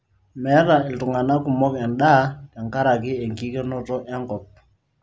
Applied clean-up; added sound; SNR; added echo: none; none; none; none.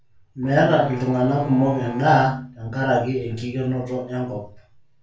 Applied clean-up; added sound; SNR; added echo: none; Bowed string instrument; 12 dB; reverberation time 0.3 s.